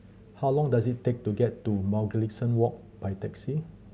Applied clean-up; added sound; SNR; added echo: none; none; none; none.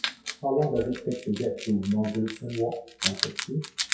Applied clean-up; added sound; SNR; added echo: classical method WPE with log-MMSE.